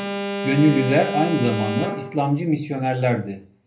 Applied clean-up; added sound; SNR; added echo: none; Alarm; 7 dB; reverberation time 0.3 s.